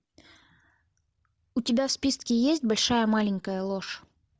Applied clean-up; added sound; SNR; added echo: none; none; none; none.